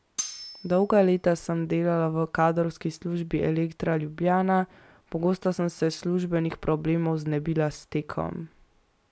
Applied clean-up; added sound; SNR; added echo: none; Cutlery, silverware; 12 dB; none.